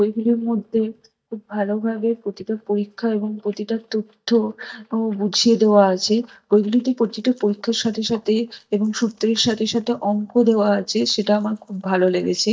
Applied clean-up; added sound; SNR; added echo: neural mask model DeepFilterNet 3.